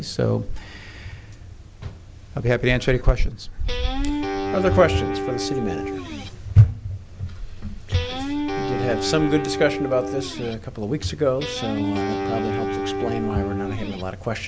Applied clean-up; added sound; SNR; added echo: none; Guitar; 4 dB; none.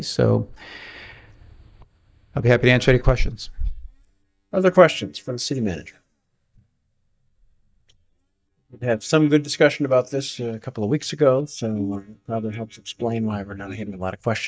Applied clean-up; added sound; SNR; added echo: neural mask model DeepFilterNet 3.